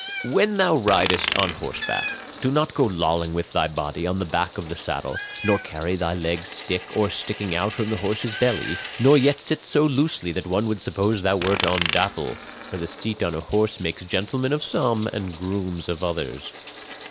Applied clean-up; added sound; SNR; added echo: none; Coin (dropping) + Meow; 10 dB; none.